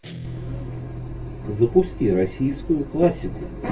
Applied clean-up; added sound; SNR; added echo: none; Guitar; 14 dB; reverberation time 0.2 s.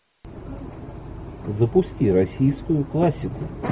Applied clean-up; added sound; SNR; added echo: none; none; none; none.